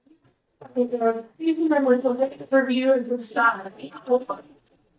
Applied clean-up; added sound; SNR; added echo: neural mask model DeepFilterNet 3.